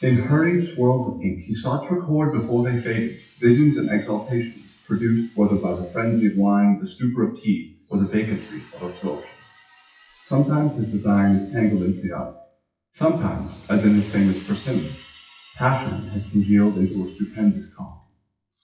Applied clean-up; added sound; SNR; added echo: classical method WPE with log-MMSE.